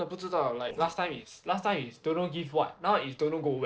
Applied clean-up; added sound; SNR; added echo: neural separator model SepFormer DNS4.